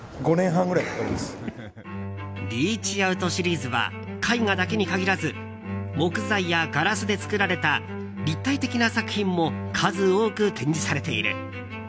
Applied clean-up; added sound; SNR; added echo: none; none; none; none.